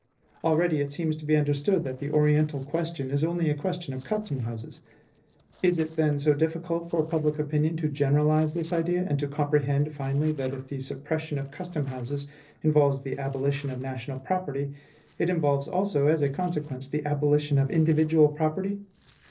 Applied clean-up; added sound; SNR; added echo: neural separator model SepFormer DNS4.